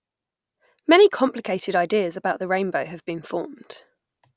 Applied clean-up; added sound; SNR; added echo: none; none; none; none.